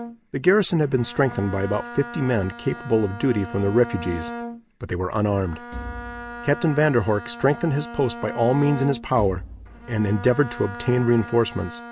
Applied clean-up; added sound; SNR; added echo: none; Bowed string instrument + Thump, thud; 13 dB; none.